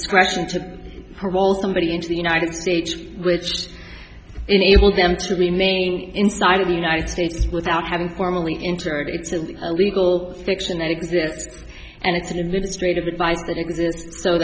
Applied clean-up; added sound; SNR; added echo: none; none; none; none.